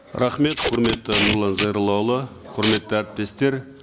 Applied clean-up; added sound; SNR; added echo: none; Packing tape, duct tape; 6 dB; none.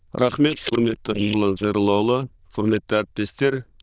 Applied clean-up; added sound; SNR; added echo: neural diffusion model UNIVERSE++.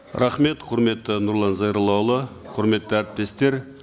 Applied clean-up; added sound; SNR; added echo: none; none; none; none.